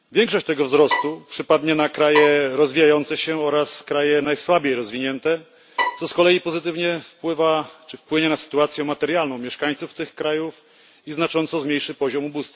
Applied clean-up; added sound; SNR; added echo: none; Bowed string instrument; 6 dB; none.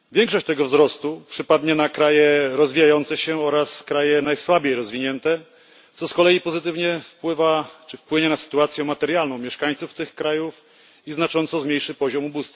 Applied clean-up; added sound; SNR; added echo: none; none; none; none.